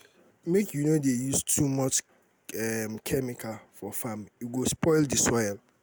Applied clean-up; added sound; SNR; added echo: none; none; none; none.